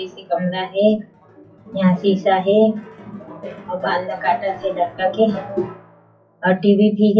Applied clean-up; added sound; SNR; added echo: classical method WPE with log-MMSE.